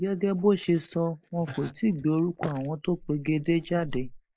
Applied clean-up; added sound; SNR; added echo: neural mask model Resemble Enhance denoiser.